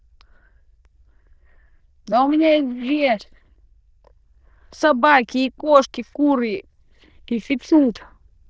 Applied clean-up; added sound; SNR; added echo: neural diffusion model UNIVERSE++.